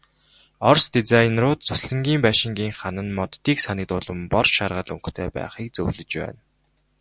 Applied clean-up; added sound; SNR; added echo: none; none; none; none.